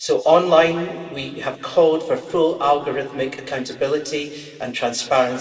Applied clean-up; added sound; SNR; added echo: none; none; none; reverberation time 2.3 s.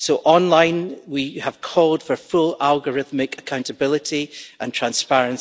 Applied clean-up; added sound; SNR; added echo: none; none; none; none.